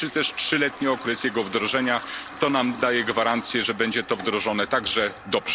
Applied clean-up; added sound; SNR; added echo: none; Toilet flush; 15 dB; none.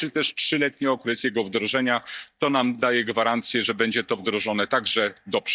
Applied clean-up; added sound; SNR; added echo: neural mask model DeepFilterNet 3.